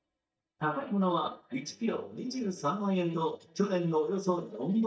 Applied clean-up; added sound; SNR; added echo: neural mask model DeepFilterNet 3.